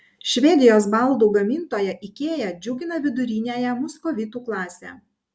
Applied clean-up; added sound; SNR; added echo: none; none; none; none.